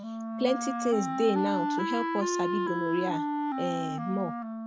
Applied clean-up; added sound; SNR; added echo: none; Wind instrument, woodwind instrument; 0 dB; none.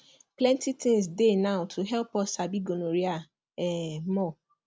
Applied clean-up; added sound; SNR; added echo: none; none; none; none.